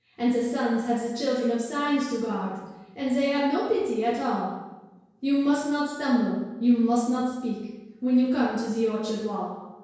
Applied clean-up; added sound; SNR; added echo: none; none; none; reverberation time 1.0 s.